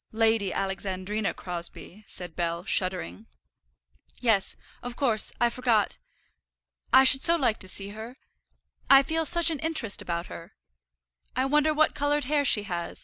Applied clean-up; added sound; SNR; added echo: none; none; none; none.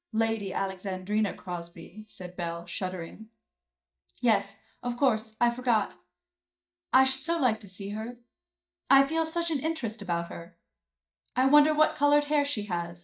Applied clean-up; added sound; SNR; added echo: neural mask model DeepFilterNet 3.